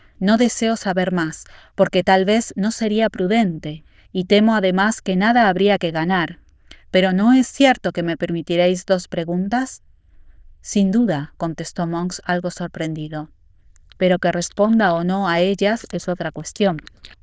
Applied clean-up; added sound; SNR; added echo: neural diffusion model UNIVERSE++.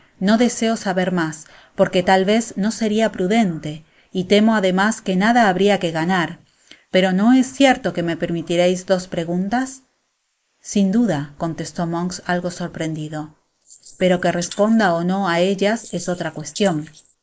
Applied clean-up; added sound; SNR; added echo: neural mask model Resemble Enhance denoiser.